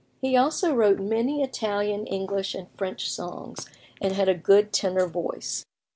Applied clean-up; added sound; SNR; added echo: none; none; none; none.